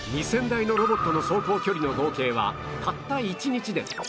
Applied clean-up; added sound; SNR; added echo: none; none; none; none.